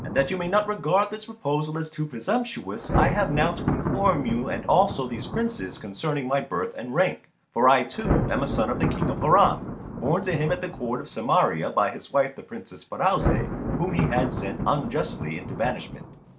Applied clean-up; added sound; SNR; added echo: none; Thunder; 5 dB; none.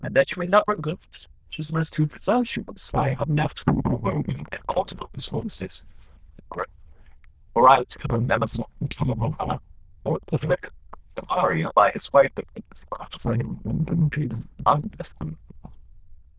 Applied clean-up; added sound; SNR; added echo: neural diffusion model UNIVERSE++.